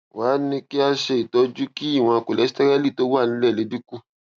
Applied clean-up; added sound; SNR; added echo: none; none; none; none.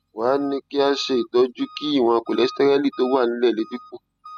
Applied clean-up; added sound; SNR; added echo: classical method spectral subtraction.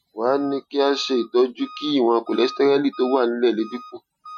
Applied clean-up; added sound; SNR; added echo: classical method Wiener filter.